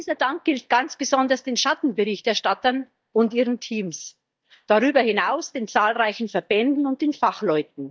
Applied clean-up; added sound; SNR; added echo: neural mask model DeepFilterNet 3.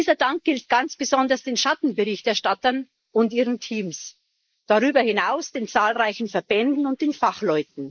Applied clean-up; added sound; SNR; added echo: neural mask model Resemble Enhance denoiser.